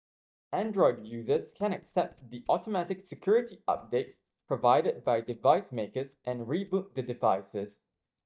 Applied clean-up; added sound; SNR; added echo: neural mask model DeepFilterNet 3.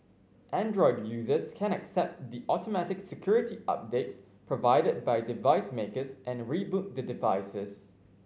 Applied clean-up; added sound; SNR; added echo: none; none; none; none.